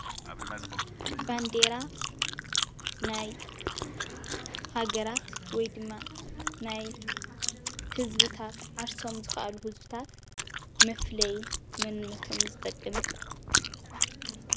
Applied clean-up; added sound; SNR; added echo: none; Chewing, mastication; -5 dB; none.